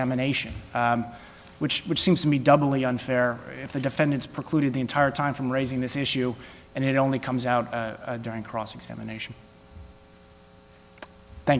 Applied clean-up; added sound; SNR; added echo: none; none; none; none.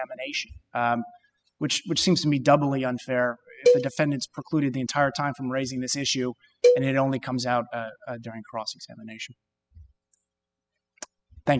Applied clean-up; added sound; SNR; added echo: classical method spectral subtraction.